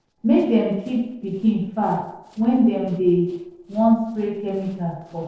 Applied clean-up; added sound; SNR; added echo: neural separator model SepFormer DNS4.